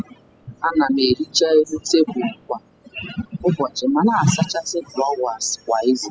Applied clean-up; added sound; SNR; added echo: classical method spectral subtraction.